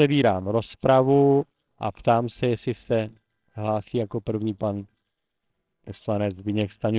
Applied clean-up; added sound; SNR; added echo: neural separator model SepFormer WHAMR!.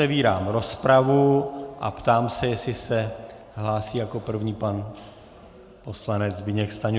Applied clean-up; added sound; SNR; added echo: none; none; none; none.